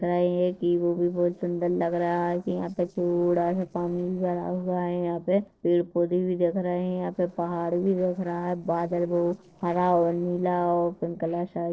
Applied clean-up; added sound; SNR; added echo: neural separator model SepFormer DNS4.